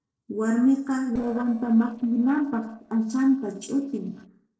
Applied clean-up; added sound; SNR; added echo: neural separator model SepFormer DNS4.